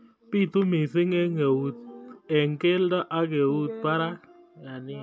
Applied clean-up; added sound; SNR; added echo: none; none; none; none.